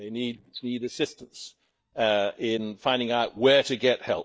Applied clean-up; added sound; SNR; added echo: neural mask model DeepFilterNet 3.